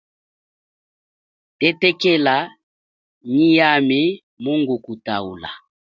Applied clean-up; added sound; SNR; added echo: none; none; none; none.